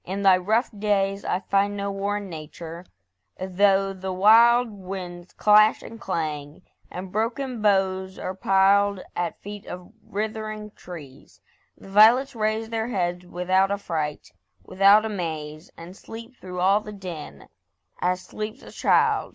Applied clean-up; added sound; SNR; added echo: none; none; none; none.